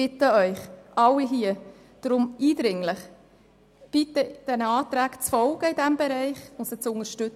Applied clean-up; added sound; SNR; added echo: none; none; none; none.